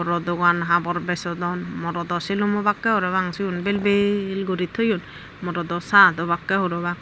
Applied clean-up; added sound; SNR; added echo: none; none; none; none.